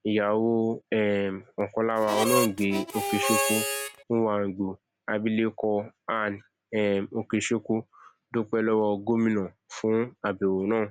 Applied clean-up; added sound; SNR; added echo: none; Harmonica; 1 dB; none.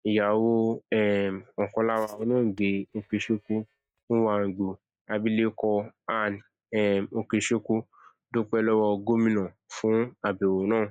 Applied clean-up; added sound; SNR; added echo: neural mask model DeepFilterNet 3.